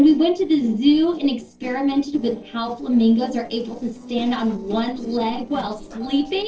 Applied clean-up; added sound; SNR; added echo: neural separator model SepFormer DNS4.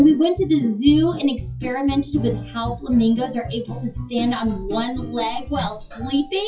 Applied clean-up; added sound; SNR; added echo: classical method WPE with log-MMSE.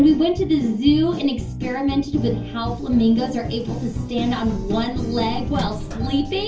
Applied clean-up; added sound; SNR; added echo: none; Sliding door; 15 dB; reverberation time 0.3 s.